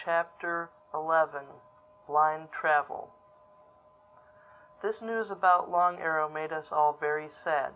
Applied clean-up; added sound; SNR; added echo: none; none; none; none.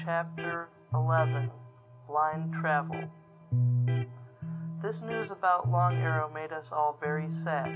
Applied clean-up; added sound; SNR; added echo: none; Electric guitar; 0 dB; none.